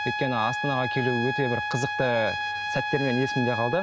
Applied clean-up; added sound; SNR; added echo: none; Trumpet; 3 dB; none.